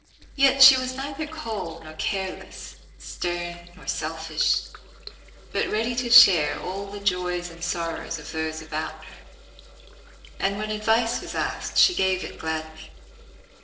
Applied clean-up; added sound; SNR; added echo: neural separator model SepFormer DNS4.